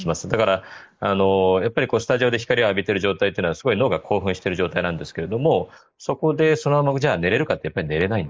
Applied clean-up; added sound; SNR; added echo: neural mask model Resemble Enhance denoiser.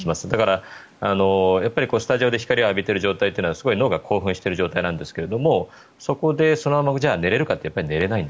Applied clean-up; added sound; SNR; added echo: none; none; none; none.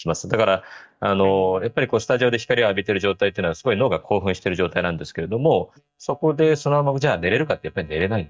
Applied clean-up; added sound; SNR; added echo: neural mask model DeepFilterNet 3.